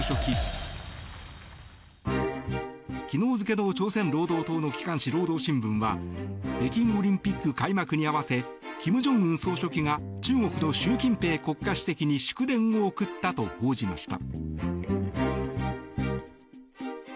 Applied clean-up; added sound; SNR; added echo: none; none; none; none.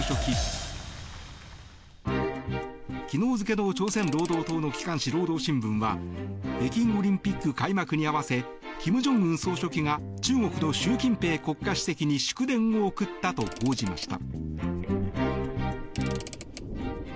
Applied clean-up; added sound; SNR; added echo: none; Mechanisms / Car + Thunder; 16 dB; none.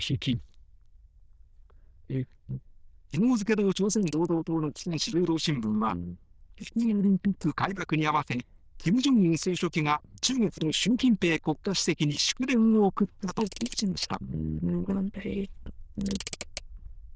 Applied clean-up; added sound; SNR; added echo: neural diffusion model UNIVERSE++.